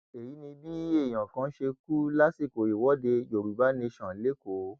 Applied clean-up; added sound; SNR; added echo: none; none; none; none.